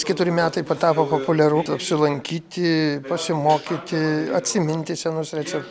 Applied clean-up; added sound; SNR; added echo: none; none; none; none.